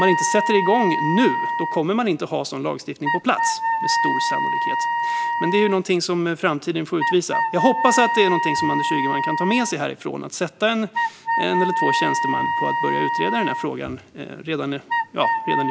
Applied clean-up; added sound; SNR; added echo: none; Wind instrument, woodwind instrument; 1 dB; none.